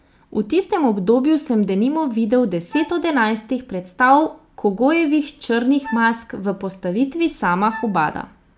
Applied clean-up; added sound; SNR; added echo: none; Wind instrument, woodwind instrument; 17 dB; none.